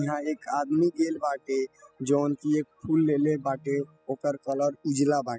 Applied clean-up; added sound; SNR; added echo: classical method spectral subtraction.